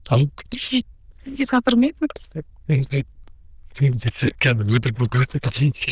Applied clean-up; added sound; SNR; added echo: neural diffusion model UNIVERSE++.